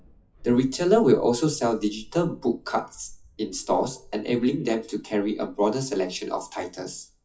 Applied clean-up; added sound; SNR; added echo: classical method WPE with log-MMSE.